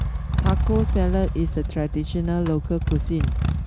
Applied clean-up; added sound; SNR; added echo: none; Motorcycle; -2 dB; none.